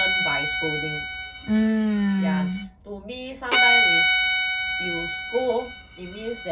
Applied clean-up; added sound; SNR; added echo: none; Bowed string instrument; -2 dB; reverberation time 0.4 s.